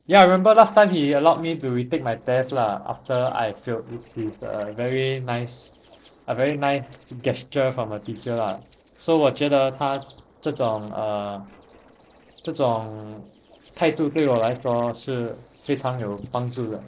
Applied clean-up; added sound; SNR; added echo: neural separator model SepFormer DNS4.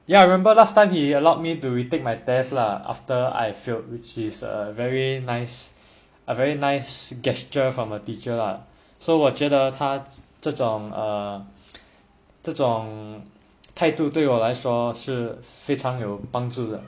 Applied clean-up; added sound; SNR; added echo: none; none; none; none.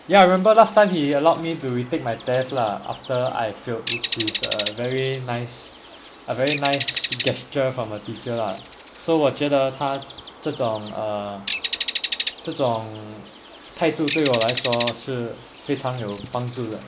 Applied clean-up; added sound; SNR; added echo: none; Bird; 10 dB; none.